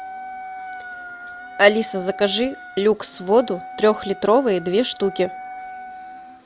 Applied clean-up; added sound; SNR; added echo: none; Wind instrument, woodwind instrument; 14 dB; none.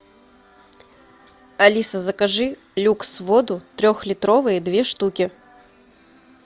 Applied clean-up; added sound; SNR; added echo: none; none; none; none.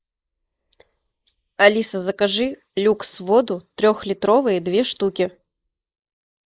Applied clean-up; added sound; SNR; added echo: neural mask model Resemble Enhance denoiser.